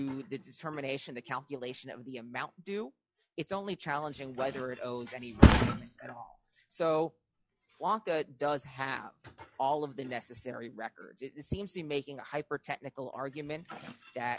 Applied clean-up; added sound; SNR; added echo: classical method log-MMSE.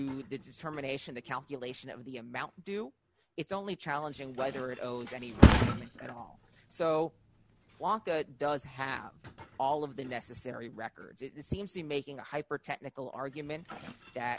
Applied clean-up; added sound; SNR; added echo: none; Thump, thud; -2 dB; none.